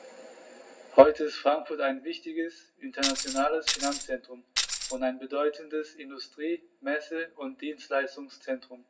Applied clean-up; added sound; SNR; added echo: none; Tambourine; 2 dB; reverberation time 0.4 s.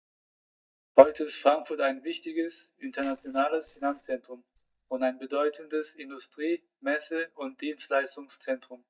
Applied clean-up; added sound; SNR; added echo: neural mask model DeepFilterNet 3.